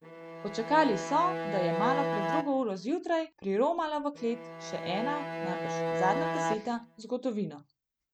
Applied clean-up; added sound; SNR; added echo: none; Bowed string instrument; 3 dB; none.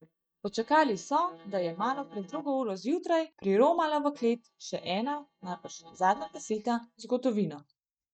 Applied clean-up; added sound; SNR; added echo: neural mask model DeepFilterNet 3.